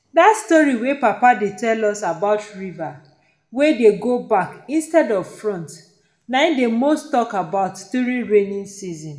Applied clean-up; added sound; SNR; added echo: none; none; none; reverberation time 0.6 s.